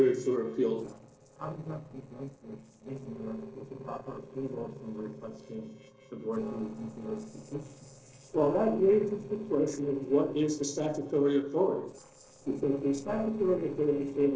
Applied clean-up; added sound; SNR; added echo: neural separator model SepFormer DNS4.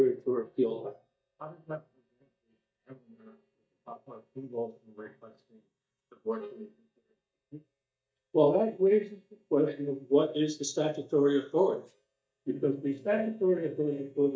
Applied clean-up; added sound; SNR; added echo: neural mask model DeepFilterNet 3.